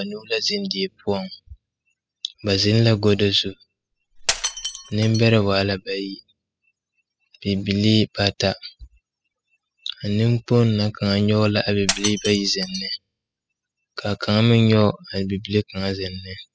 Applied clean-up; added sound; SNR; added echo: classical method spectral subtraction.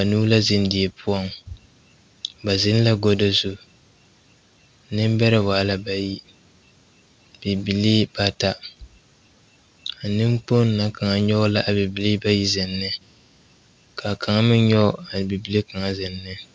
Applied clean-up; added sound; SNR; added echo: none; none; none; none.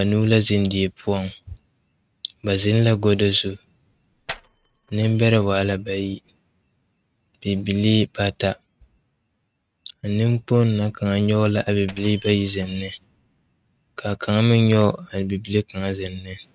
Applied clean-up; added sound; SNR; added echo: neural mask model RNNoise.